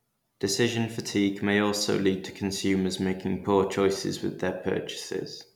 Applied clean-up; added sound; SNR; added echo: none; none; none; none.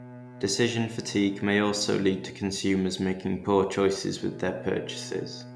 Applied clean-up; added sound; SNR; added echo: none; Bowed string instrument; 18 dB; none.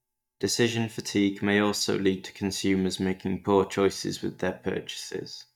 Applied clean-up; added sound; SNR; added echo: neural mask model DeepFilterNet 3.